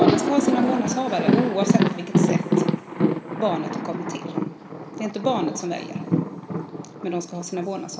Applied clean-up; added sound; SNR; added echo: none; Thunder; -4 dB; reverberation time 2.7 s.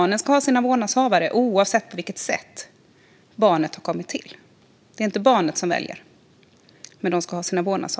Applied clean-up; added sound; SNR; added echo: none; none; none; none.